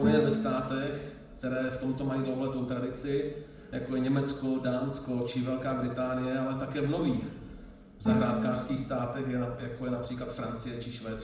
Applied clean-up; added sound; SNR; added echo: none; Bowed string instrument; 4 dB; reverberation time 0.8 s.